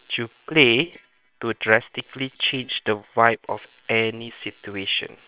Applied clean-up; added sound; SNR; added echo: neural separator model SepFormer WHAM!.